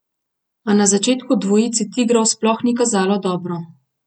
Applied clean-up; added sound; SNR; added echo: none; none; none; none.